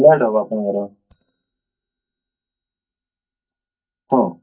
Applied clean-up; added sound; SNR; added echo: neural mask model DeepFilterNet 3.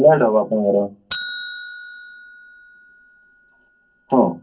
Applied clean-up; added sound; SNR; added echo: none; Bell; 16 dB; reverberation time 0.3 s.